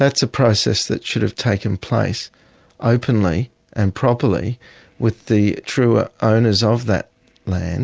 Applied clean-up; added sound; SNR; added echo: none; none; none; none.